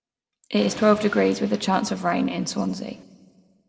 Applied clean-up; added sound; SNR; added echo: neural separator model SepFormer DNS4.